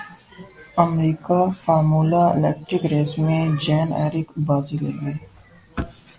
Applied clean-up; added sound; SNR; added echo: none; none; none; none.